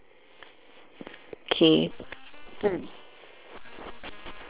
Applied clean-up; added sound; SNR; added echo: neural separator model SepFormer WHAM!.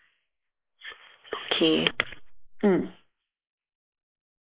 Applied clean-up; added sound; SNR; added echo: neural mask model Resemble Enhance denoiser.